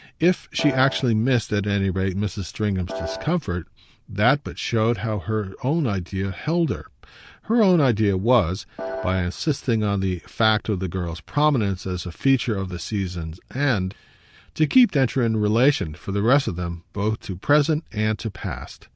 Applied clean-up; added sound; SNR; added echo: none; Piano; 7 dB; none.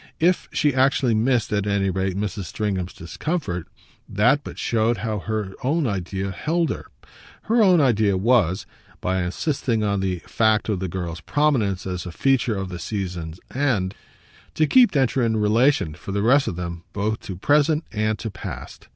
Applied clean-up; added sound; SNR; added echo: none; none; none; none.